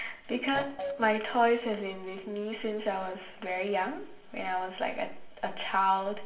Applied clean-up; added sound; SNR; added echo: none; none; none; reverberation time 0.8 s.